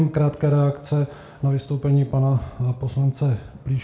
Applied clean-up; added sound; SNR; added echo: none; none; none; reverberation time 0.4 s.